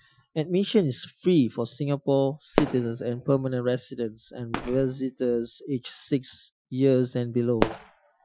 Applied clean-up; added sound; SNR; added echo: classical method Wiener filter.